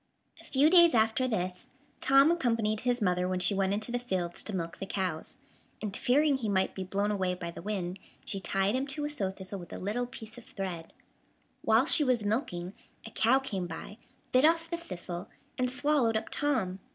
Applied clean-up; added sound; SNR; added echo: none; none; none; none.